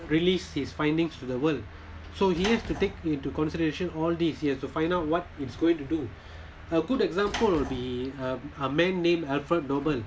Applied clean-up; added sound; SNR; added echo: none; Sliding door / Slam; 16 dB; none.